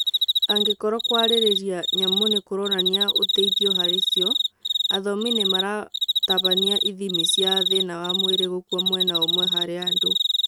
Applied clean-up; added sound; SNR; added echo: neural mask model RNNoise.